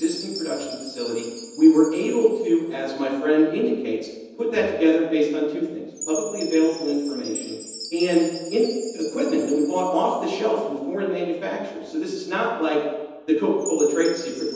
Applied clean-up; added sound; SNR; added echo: none; Chime; 17 dB; reverberation time 1.1 s.